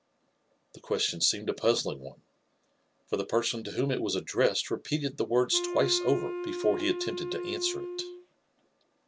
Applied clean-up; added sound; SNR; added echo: none; Wind instrument, woodwind instrument; 5 dB; none.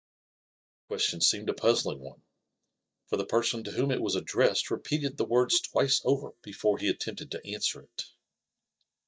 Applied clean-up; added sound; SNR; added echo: neural mask model DeepFilterNet 3.